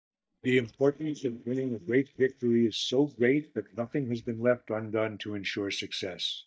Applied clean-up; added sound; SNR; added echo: neural mask model DeepFilterNet 3.